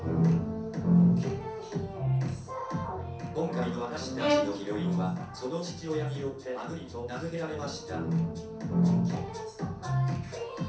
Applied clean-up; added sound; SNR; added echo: none; Bowed string instrument; 3 dB; reverberation time 0.6 s.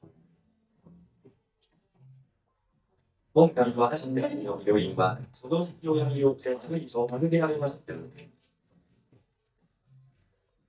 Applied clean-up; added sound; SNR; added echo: neural mask model DeepFilterNet 3.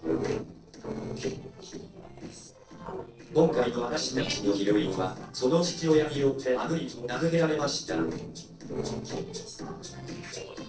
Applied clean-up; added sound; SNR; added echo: neural separator model SepFormer DNS4.